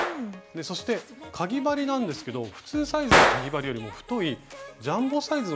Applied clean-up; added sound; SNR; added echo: none; Gunshot, gunfire; 0 dB; none.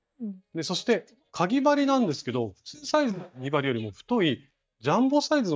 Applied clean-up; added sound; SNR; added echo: neural mask model DeepFilterNet 3.